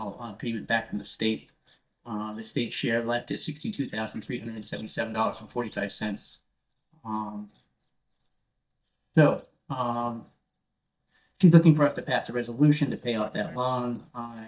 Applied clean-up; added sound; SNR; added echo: neural mask model DeepFilterNet 3.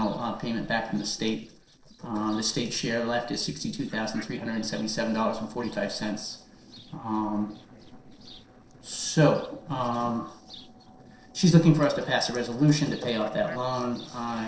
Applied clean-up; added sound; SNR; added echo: neural separator model SepFormer DNS4.